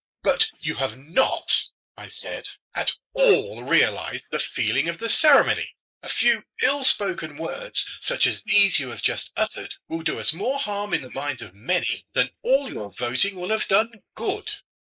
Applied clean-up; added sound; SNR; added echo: neural mask model Resemble Enhance denoiser.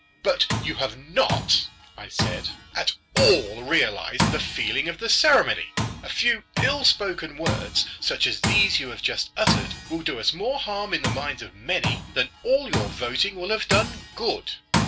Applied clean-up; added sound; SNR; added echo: none; Tools; 5 dB; none.